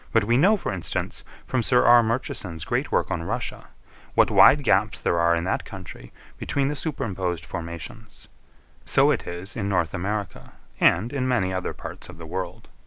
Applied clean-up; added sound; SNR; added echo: none; none; none; none.